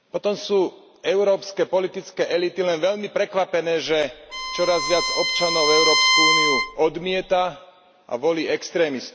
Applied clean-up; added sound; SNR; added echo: none; Bowed string instrument; -1 dB; none.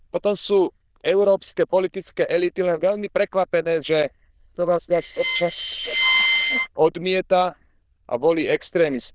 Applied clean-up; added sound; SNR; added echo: neural diffusion model UNIVERSE++.